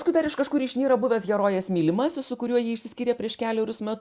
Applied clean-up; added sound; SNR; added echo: none; none; none; none.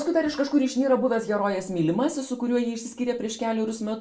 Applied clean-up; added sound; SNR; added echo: none; none; none; reverberation time 0.3 s.